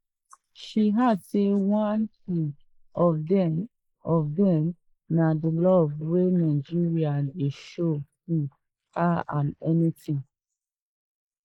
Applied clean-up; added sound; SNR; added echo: neural mask model Resemble Enhance denoiser.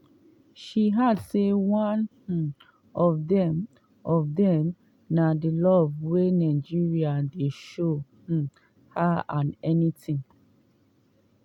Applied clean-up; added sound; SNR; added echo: none; none; none; none.